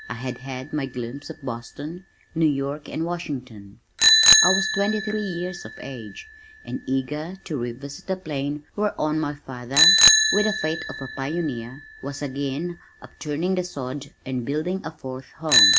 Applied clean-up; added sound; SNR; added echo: none; Bicycle bell; -2 dB; none.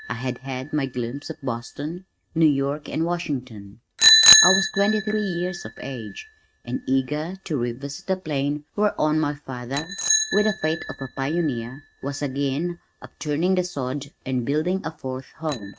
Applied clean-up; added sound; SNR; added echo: neural mask model RNNoise.